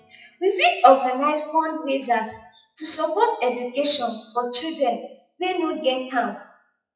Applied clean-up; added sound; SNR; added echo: classical method WPE with log-MMSE.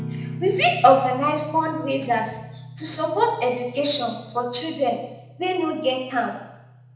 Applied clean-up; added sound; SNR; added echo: none; Guitar; 14 dB; reverberation time 0.8 s.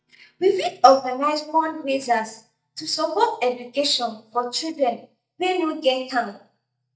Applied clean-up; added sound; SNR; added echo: neural mask model DeepFilterNet 3.